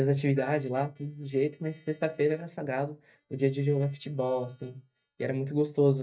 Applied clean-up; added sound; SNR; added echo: neural mask model DeepFilterNet 3.